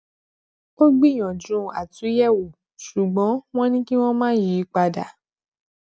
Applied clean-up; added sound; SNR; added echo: none; none; none; none.